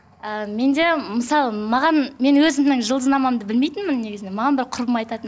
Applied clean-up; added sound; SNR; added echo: none; none; none; none.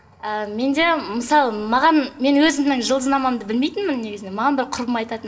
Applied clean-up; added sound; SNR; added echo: none; none; none; reverberation time 0.5 s.